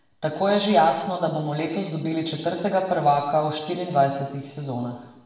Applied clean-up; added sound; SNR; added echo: none; none; none; reverberation time 0.9 s.